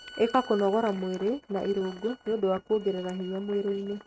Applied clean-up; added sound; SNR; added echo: neural mask model RNNoise.